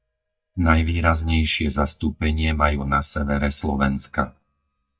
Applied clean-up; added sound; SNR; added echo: neural mask model DeepFilterNet 3.